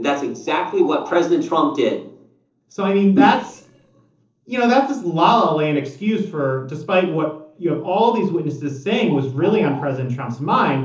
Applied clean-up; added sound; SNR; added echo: neural separator model SepFormer DNS4.